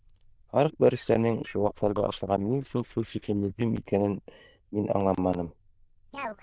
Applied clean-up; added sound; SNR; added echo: neural diffusion model UNIVERSE++.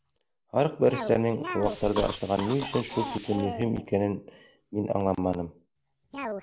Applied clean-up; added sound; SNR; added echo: none; Cough; 10 dB; none.